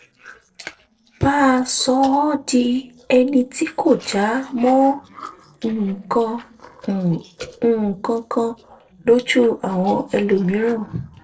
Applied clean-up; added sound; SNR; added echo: neural separator model SepFormer DNS4.